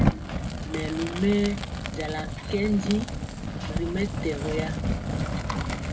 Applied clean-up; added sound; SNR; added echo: none; Fire; 0 dB; reverberation time 0.2 s.